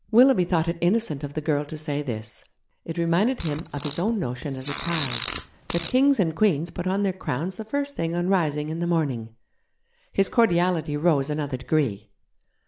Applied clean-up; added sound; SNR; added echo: none; Fart; 11 dB; none.